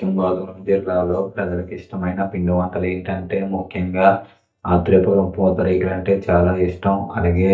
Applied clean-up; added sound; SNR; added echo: neural mask model DeepFilterNet 3.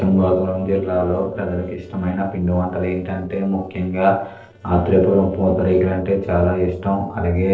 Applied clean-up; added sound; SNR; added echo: neural separator model SepFormer DNS4.